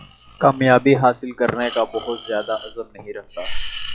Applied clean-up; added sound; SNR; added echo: classical method log-MMSE.